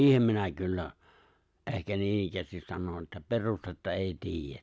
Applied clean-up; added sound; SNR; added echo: none; none; none; none.